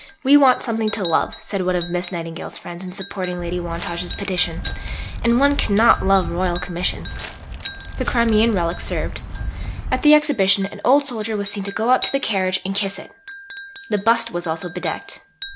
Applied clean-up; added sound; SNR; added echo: none; Chink, clink + Walk, footsteps; 6 dB; none.